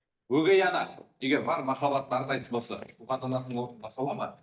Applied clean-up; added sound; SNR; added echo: neural mask model DeepFilterNet 3.